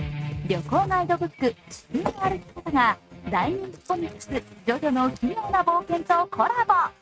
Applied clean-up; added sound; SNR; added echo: neural mask model RNNoise.